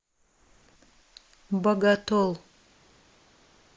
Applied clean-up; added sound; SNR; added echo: neural mask model Resemble Enhance denoiser.